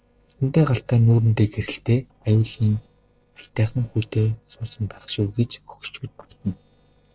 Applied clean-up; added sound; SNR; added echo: neural separator model SepFormer DNS4.